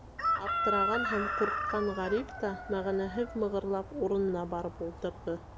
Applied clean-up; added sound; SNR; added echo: none; Chicken, rooster; 2 dB; none.